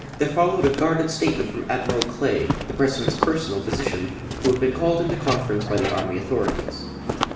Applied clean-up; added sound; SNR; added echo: none; Walk, footsteps; 5 dB; reverberation time 0.9 s.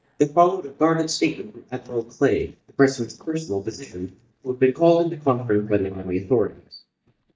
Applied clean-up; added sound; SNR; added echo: neural mask model DeepFilterNet 3.